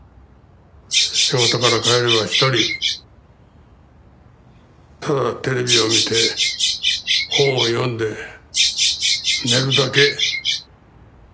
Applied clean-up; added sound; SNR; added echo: none; Bird vocalization, bird call, bird song; -4 dB; none.